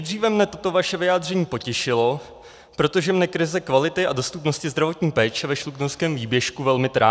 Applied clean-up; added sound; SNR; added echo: none; none; none; none.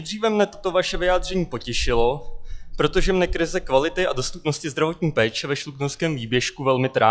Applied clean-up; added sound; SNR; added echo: classical method log-MMSE.